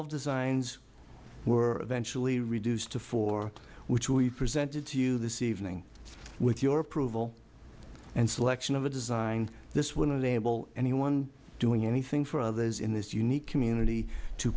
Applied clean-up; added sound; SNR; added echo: none; none; none; none.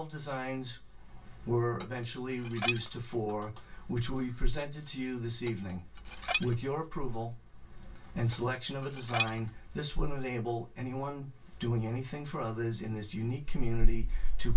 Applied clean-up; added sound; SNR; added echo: none; Dishes, pots, and pans; 7 dB; reverberation time 0.2 s.